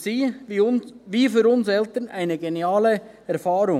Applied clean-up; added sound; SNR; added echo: none; none; none; none.